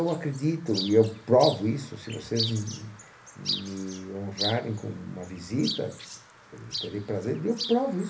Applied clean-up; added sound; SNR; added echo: none; Chirp, tweet; 10 dB; reverberation time 0.3 s.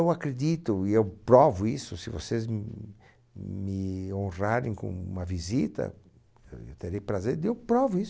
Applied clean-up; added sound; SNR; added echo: none; none; none; none.